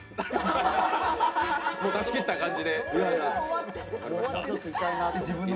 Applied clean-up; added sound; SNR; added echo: none; Wind instrument, woodwind instrument; 14 dB; reverberation time 0.3 s.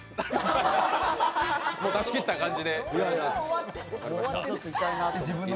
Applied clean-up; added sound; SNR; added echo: none; none; none; none.